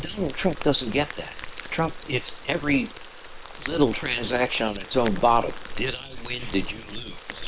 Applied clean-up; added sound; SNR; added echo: neural separator model SepFormer WHAM!.